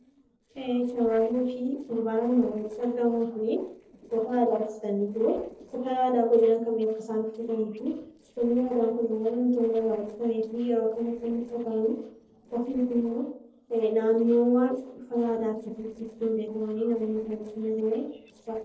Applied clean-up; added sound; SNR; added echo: neural separator model SepFormer DNS4.